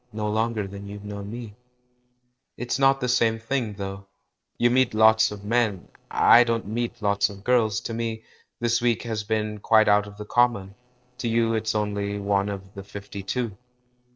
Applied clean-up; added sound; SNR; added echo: neural separator model SepFormer DNS4.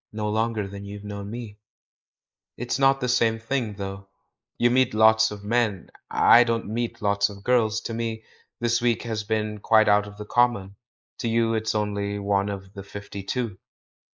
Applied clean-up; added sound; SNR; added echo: neural mask model Resemble Enhance denoiser.